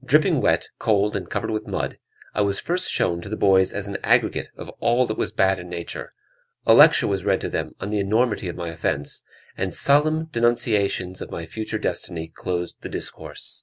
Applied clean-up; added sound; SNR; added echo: none; none; none; none.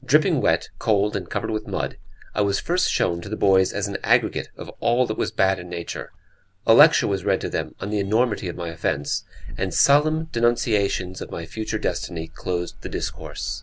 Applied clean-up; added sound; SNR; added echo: none; Keys jangling; 13 dB; none.